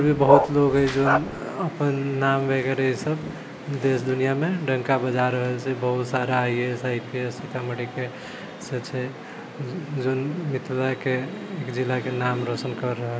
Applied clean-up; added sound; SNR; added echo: none; Bark; -2 dB; none.